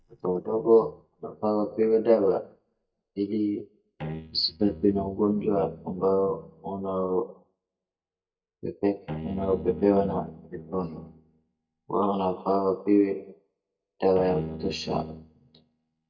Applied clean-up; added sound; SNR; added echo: neural mask model DeepFilterNet 3.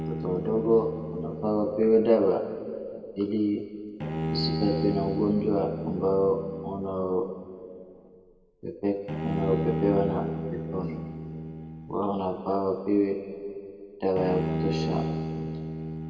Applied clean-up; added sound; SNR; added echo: none; Bowed string instrument; 6 dB; reverberation time 2.1 s.